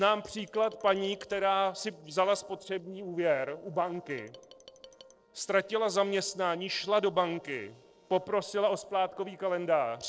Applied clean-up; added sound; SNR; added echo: neural separator model SepFormer DNS4.